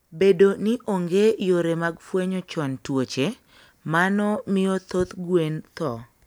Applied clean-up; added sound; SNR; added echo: none; none; none; none.